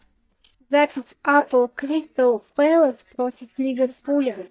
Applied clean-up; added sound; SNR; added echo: neural mask model DeepFilterNet 3.